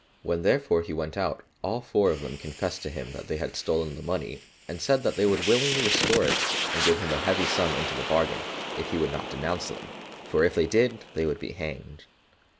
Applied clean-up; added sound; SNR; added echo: none; Fire; 6 dB; none.